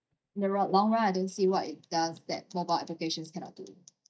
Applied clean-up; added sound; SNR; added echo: neural mask model DeepFilterNet 3.